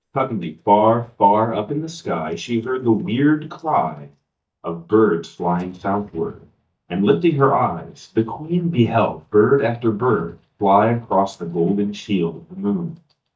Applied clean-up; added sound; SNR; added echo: neural mask model DeepFilterNet 3.